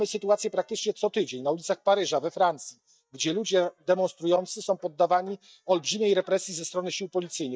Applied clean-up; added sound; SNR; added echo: neural mask model DeepFilterNet 3.